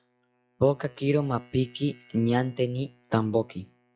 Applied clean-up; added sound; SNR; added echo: classical method log-MMSE.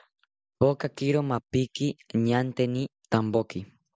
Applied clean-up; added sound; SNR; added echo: none; none; none; none.